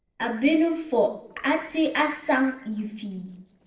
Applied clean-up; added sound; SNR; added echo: neural separator model SepFormer DNS4.